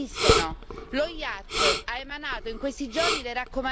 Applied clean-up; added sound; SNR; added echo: none; Respiratory sounds; -3 dB; none.